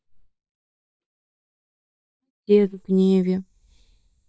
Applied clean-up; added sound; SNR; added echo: neural mask model DeepFilterNet 3.